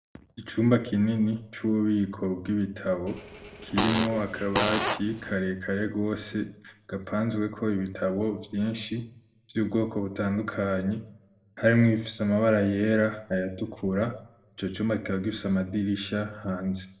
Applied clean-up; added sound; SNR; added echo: none; Fart; 4 dB; reverberation time 0.5 s.